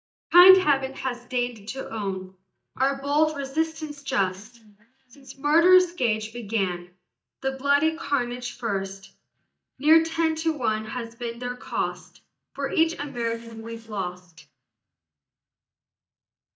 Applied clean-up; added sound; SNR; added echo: neural mask model DeepFilterNet 3.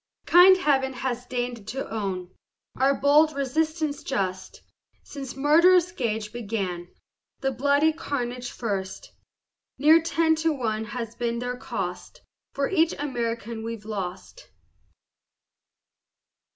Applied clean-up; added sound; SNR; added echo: none; none; none; none.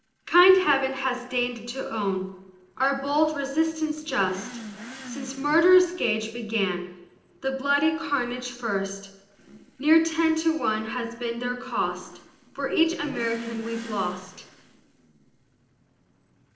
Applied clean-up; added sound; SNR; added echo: neural separator model SepFormer DNS4.